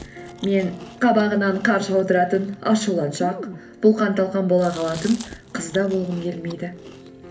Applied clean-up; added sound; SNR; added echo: none; Chewing, mastication; 19 dB; reverberation time 0.3 s.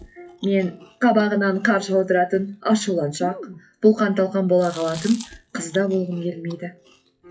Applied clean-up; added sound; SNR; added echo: classical method WPE with log-MMSE.